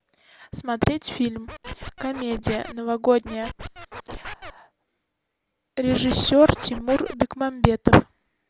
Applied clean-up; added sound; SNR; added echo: none; Scratching (performance technique); 13 dB; none.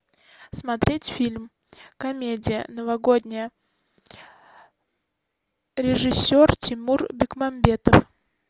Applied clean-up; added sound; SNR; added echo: none; none; none; none.